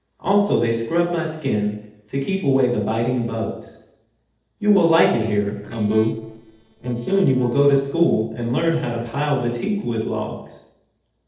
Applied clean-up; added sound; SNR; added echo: neural separator model SepFormer DNS4.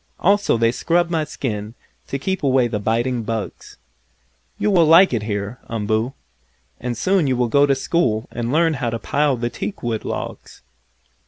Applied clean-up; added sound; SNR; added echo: none; none; none; none.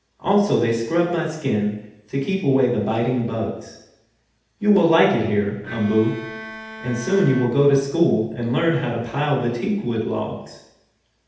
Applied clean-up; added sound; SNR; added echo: none; Bowed string instrument; 15 dB; reverberation time 0.8 s.